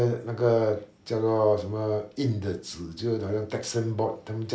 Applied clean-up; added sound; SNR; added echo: none; none; none; none.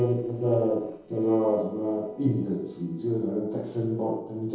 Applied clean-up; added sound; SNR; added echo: neural separator model SepFormer DNS4.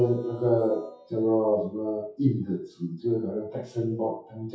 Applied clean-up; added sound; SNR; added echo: classical method WPE with log-MMSE.